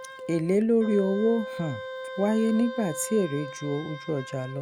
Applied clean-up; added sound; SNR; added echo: none; Wind instrument, woodwind instrument; 11 dB; none.